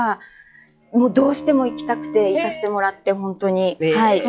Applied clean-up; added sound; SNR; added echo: classical method log-MMSE.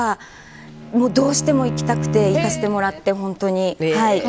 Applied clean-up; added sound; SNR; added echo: none; Bowed string instrument; 7 dB; none.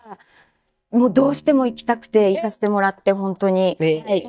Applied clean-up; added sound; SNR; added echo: neural mask model DeepFilterNet 3.